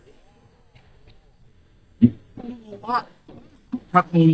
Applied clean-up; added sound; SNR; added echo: neural mask model DeepFilterNet 3.